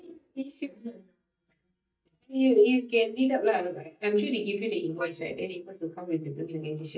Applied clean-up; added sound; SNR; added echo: neural mask model DeepFilterNet 3.